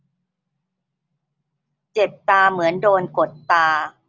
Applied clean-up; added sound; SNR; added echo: none; none; none; none.